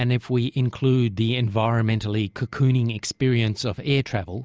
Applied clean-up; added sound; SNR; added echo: none; none; none; none.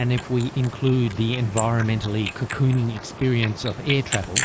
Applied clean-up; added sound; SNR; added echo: neural mask model Resemble Enhance denoiser.